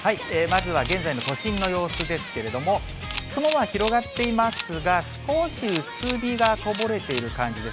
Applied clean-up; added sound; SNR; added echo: none; Camera; 4 dB; none.